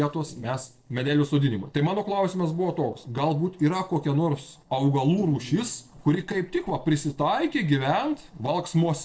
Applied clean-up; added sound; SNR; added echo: neural separator model SepFormer DNS4.